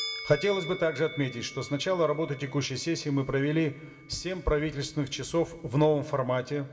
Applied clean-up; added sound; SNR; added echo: none; Musical instrument; 16 dB; reverberation time 2.8 s.